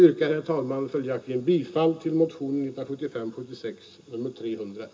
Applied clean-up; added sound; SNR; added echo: none; none; none; reverberation time 0.2 s.